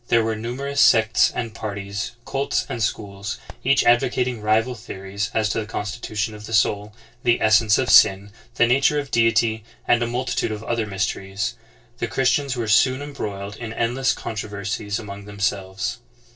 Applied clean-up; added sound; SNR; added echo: neural separator model SepFormer DNS4.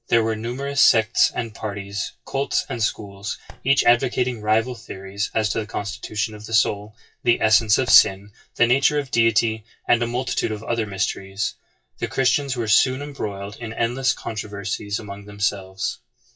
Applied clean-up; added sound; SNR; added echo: classical method WPE with log-MMSE.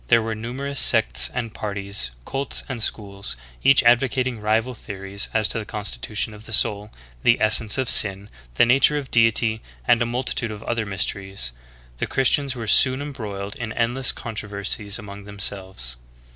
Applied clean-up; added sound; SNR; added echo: none; none; none; none.